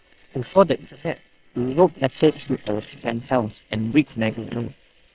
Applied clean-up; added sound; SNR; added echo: neural separator model SepFormer WHAM!.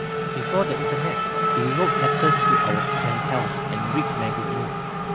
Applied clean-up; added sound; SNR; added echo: none; Race car, auto racing / Accelerating, revving, vroom; -5 dB; none.